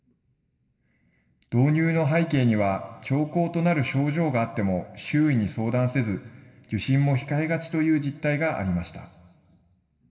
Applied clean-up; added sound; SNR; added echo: none; none; none; reverberation time 1.4 s.